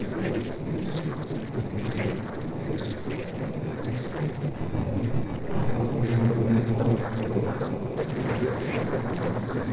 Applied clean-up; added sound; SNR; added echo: neural separator model SepFormer DNS4.